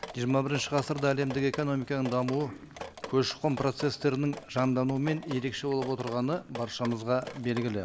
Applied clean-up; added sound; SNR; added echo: none; Drip; 15 dB; none.